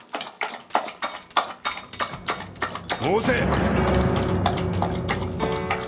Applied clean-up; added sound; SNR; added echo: none; Dog; 3 dB; none.